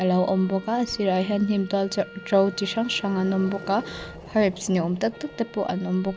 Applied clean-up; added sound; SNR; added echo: none; Growling + Wind instrument, woodwind instrument; 17 dB; none.